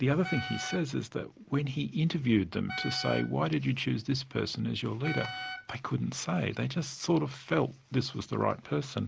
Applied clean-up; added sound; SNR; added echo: none; Wind instrument, woodwind instrument; 10 dB; none.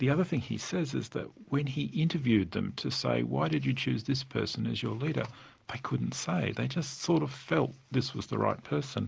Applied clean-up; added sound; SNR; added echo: none; none; none; none.